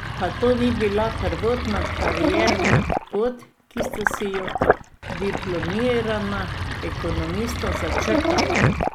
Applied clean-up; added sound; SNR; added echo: none; Sink (filling or washing); -2 dB; none.